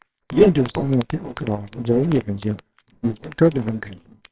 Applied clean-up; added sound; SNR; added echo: neural separator model SepFormer WHAMR!.